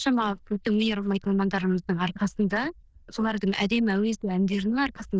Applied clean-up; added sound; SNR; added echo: neural diffusion model UNIVERSE++.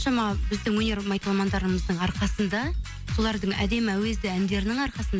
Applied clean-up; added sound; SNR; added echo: none; none; none; none.